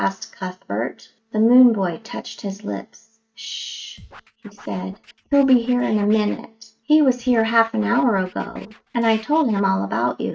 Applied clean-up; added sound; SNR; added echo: neural mask model RNNoise.